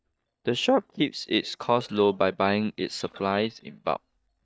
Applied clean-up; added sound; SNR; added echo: neural mask model DeepFilterNet 3.